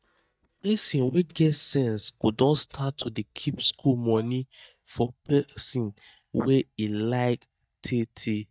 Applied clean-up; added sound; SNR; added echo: neural mask model DeepFilterNet 3.